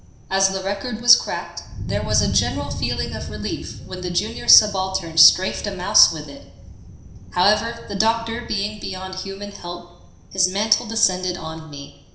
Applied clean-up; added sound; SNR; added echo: none; Thunder; 11 dB; reverberation time 0.7 s.